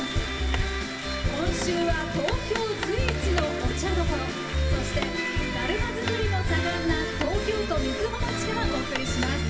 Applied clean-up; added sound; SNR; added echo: none; Hammer; 15 dB; reverberation time 0.1 s.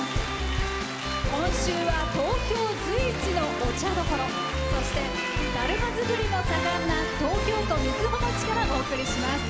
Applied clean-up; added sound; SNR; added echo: none; none; none; none.